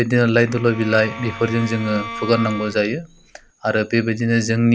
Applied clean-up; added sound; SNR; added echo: none; Bowed string instrument; 14 dB; none.